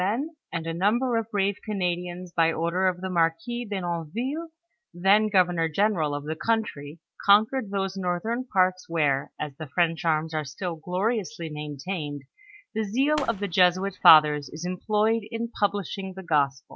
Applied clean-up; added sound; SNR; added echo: none; Fireworks; 17 dB; none.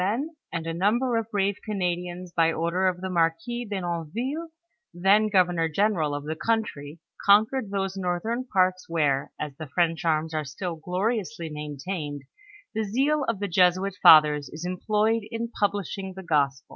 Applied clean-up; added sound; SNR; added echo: none; none; none; none.